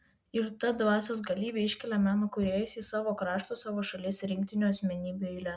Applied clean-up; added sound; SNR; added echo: none; none; none; none.